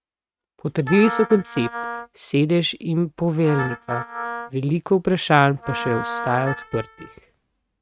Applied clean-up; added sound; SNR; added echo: neural mask model RNNoise.